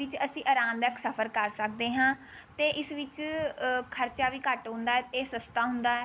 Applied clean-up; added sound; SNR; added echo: none; none; none; none.